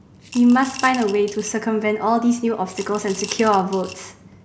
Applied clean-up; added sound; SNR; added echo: none; Coin (dropping) / Glass; 18 dB; none.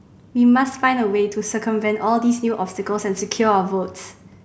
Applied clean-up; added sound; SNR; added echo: none; none; none; none.